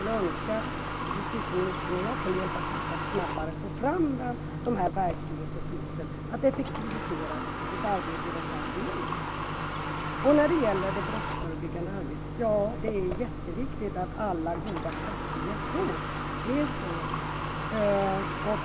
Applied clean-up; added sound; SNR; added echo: none; Water tap, faucet / Water; 3 dB; none.